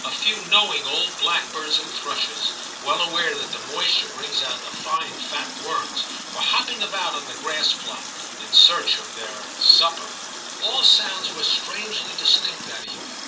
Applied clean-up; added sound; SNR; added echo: none; Water tap, faucet; 10 dB; reverberation time 0.2 s.